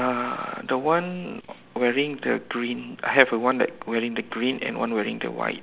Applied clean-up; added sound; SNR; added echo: none; none; none; none.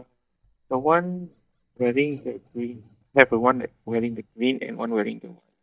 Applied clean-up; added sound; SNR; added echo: neural mask model DeepFilterNet 3.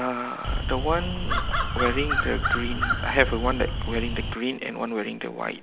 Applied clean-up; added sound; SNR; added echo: none; Crow; -2 dB; none.